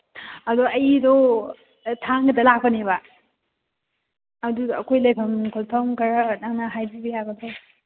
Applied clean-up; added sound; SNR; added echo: none; none; none; none.